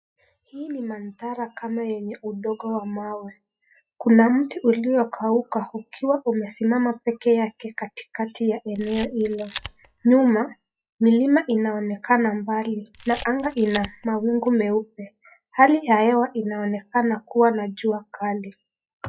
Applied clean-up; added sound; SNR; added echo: classical method log-MMSE.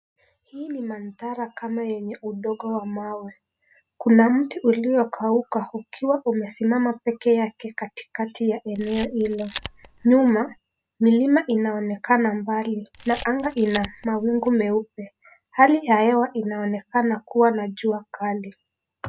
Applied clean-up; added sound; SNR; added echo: none; Camera; 17 dB; none.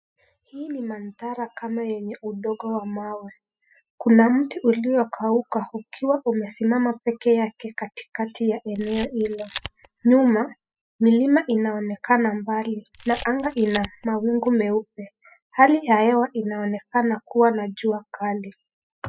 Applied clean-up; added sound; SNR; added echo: classical method spectral subtraction.